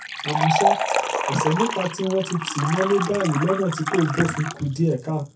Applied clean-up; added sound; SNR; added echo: none; Liquid; 2 dB; reverberation time 0.3 s.